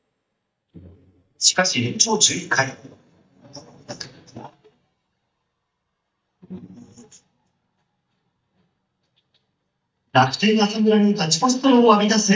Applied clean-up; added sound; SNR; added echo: neural mask model DeepFilterNet 3.